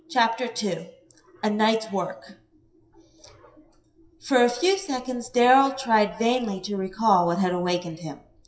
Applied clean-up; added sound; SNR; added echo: classical method WPE with log-MMSE.